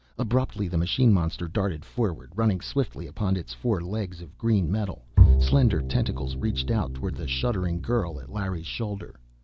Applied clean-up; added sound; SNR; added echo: none; Bowed string instrument; -2 dB; none.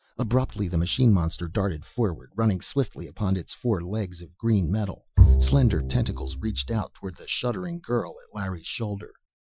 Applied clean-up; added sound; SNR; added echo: classical method Wiener filter.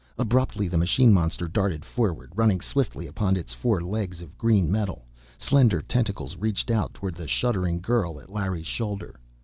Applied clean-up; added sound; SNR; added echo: none; none; none; none.